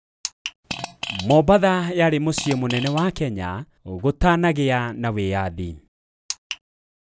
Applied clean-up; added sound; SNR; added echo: none; Fart; 10 dB; none.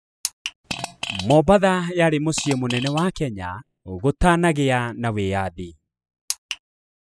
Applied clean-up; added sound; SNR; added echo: classical method spectral subtraction.